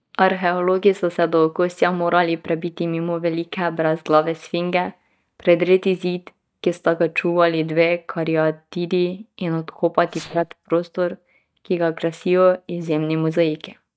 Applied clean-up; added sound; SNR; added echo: neural mask model DeepFilterNet 3.